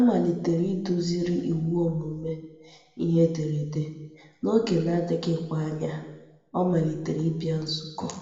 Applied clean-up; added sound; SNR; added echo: none; none; none; reverberation time 0.9 s.